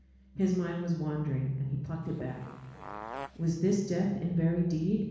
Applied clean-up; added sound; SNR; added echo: none; Fart; 13 dB; reverberation time 1.1 s.